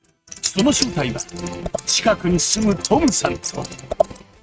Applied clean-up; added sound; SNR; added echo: neural mask model RNNoise.